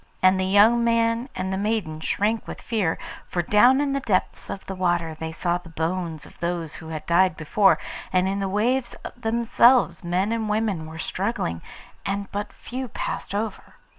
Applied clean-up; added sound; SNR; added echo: none; none; none; none.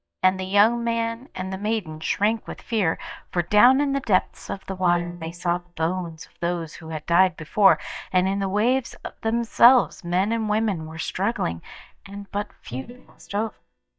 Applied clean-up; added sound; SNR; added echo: neural mask model DeepFilterNet 3.